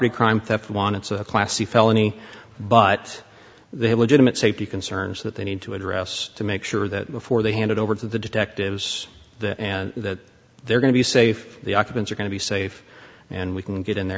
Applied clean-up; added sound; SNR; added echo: none; none; none; none.